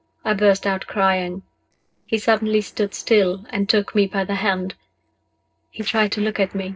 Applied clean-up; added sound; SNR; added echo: neural separator model SepFormer DNS4.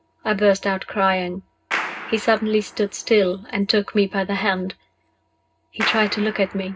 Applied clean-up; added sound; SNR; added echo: none; Clapping; 12 dB; reverberation time 0.2 s.